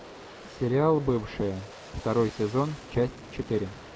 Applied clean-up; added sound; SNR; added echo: none; Aircraft; 16 dB; none.